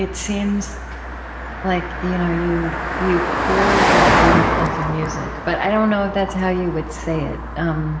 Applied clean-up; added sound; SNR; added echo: none; Car passing by; -1 dB; reverberation time 0.9 s.